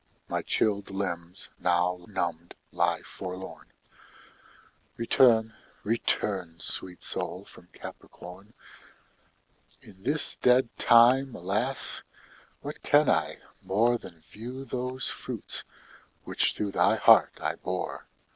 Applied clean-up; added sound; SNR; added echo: none; none; none; none.